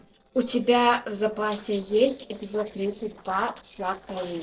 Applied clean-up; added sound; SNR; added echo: neural separator model SepFormer DNS4.